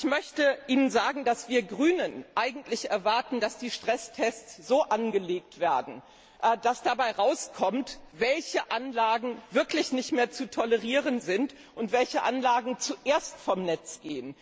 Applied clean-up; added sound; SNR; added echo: none; none; none; none.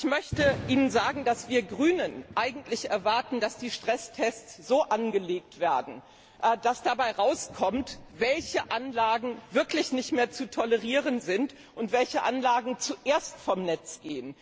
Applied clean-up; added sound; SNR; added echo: none; Thunder; 19 dB; none.